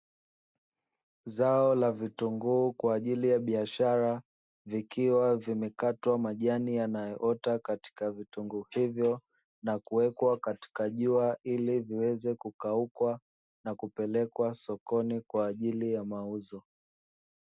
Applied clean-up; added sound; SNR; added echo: none; none; none; none.